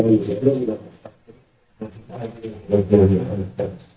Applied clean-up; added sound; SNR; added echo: neural mask model DeepFilterNet 3.